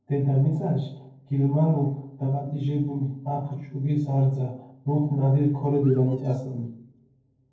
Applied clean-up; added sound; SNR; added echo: neural separator model SepFormer DNS4.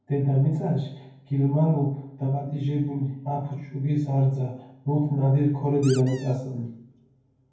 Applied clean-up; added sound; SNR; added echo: none; Squeak; 18 dB; reverberation time 0.9 s.